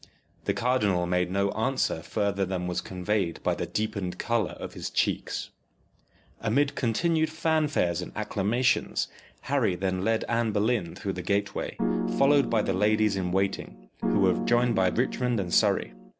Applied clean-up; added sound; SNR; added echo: none; Piano; 4 dB; none.